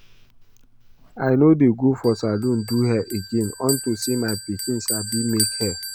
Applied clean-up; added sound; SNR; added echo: none; Bell; 10 dB; none.